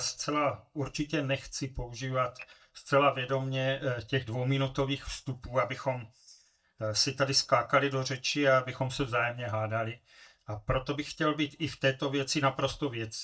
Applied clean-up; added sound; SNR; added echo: neural mask model DeepFilterNet 3.